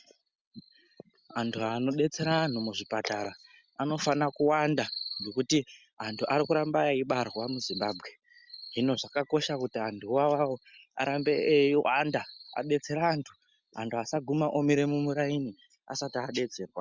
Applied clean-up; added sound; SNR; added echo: none; none; none; none.